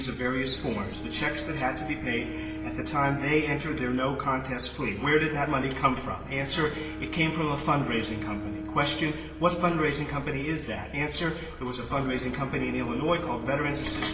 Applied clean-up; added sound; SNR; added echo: none; Bowed string instrument; 11 dB; reverberation time 2.2 s.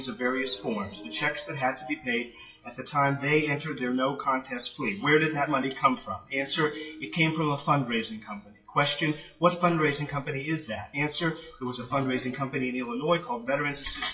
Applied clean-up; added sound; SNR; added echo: classical method WPE with log-MMSE.